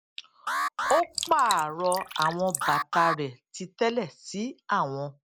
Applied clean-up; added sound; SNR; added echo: neural mask model Resemble Enhance denoiser.